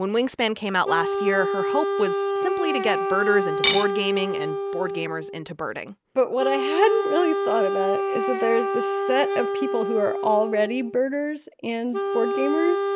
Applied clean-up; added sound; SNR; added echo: none; Cutlery, silverware / Dishes, pots, and pans + Wind instrument, woodwind instrument; 1 dB; none.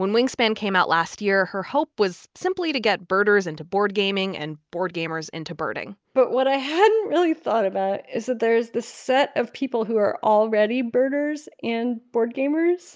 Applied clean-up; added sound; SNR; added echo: none; none; none; none.